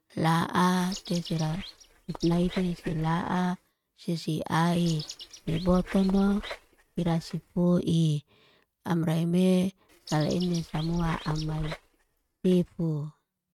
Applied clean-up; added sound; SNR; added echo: neural mask model RNNoise.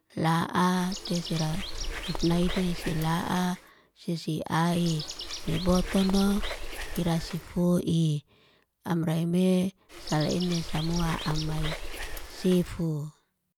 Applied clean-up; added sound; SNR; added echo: none; Bird; 7 dB; none.